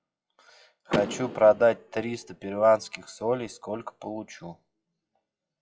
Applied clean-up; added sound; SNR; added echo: classical method WPE with log-MMSE.